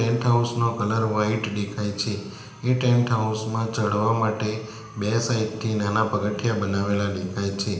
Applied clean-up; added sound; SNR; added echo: none; none; none; reverberation time 0.8 s.